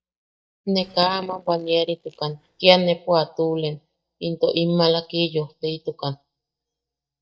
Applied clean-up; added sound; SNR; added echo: neural mask model DeepFilterNet 3.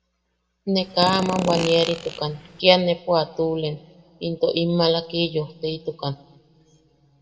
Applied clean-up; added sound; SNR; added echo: none; Fart; 8 dB; reverberation time 2.3 s.